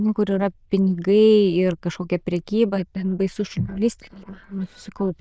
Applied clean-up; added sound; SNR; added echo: neural diffusion model UNIVERSE++.